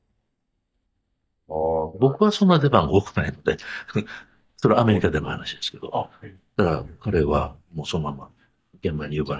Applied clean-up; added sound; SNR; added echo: neural mask model DeepFilterNet 3.